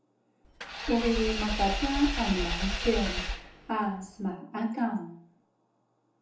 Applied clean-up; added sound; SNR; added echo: none; Engine / Vehicle; 2 dB; reverberation time 0.6 s.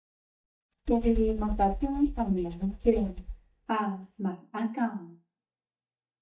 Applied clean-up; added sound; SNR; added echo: neural mask model DeepFilterNet 3.